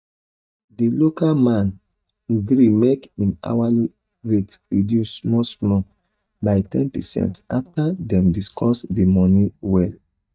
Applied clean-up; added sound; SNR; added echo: neural mask model DeepFilterNet 3.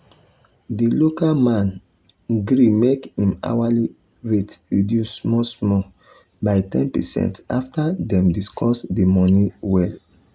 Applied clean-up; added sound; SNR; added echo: none; none; none; none.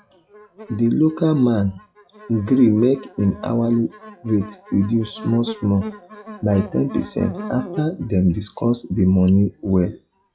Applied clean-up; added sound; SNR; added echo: classical method log-MMSE.